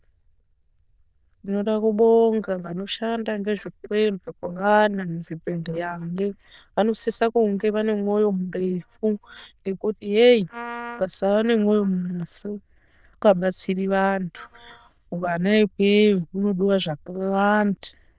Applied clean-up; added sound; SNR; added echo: neural diffusion model UNIVERSE++.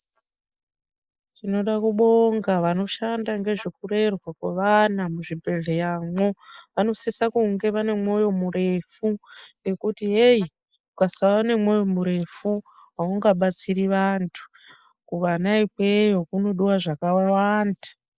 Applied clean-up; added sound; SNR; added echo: neural mask model Resemble Enhance denoiser.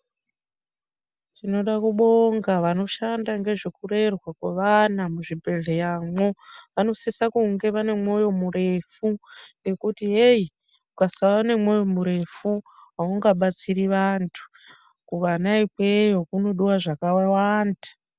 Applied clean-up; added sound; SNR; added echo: none; none; none; none.